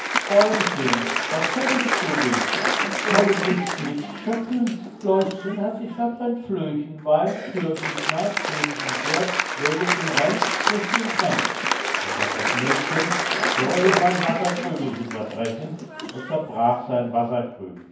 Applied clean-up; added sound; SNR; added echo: none; Applause; 1 dB; reverberation time 0.9 s.